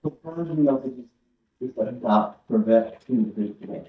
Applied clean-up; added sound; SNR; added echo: neural mask model DeepFilterNet 3.